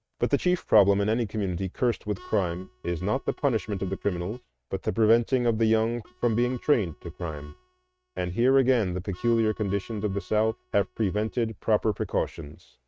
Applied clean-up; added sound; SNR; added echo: neural mask model RNNoise.